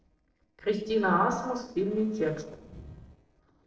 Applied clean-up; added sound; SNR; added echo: neural separator model SepFormer DNS4.